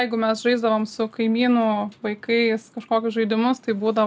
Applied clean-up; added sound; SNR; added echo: none; none; none; none.